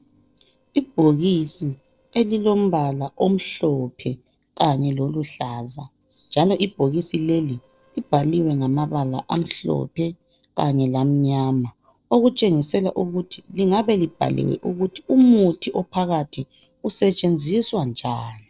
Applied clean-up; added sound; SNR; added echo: neural separator model SepFormer DNS4.